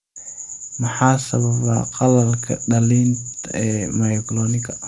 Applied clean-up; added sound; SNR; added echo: none; none; none; none.